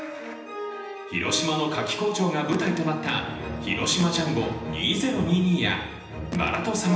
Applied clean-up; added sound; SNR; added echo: none; Telephone; 15 dB; reverberation time 0.9 s.